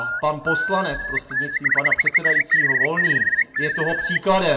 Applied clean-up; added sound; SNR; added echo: none; Bird; -3 dB; reverberation time 0.2 s.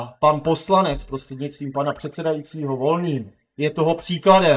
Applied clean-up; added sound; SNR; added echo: neural mask model DeepFilterNet 3.